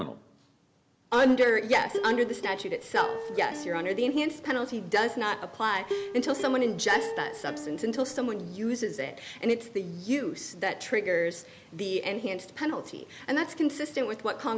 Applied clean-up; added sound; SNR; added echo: none; Plucked string instrument; 9 dB; none.